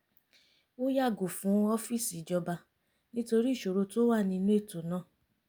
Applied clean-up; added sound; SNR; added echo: none; none; none; none.